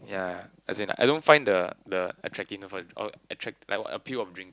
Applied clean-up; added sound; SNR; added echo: none; none; none; none.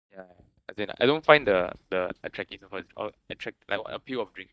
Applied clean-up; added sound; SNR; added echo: neural mask model DeepFilterNet 3.